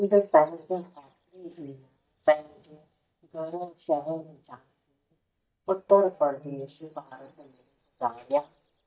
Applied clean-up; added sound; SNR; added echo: neural mask model DeepFilterNet 3.